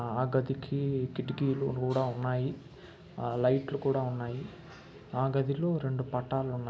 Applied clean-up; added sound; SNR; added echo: none; none; none; none.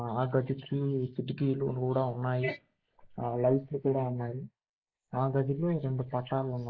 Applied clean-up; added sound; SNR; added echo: neural mask model Resemble Enhance denoiser.